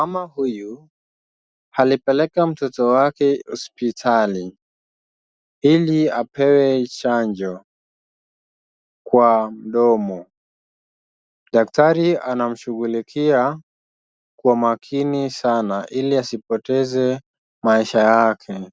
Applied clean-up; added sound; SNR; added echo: none; none; none; none.